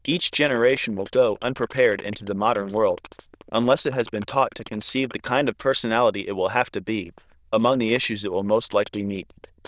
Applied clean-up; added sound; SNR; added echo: neural diffusion model UNIVERSE++.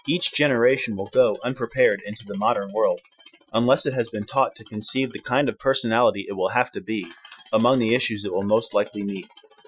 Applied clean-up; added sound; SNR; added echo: classical method Wiener filter.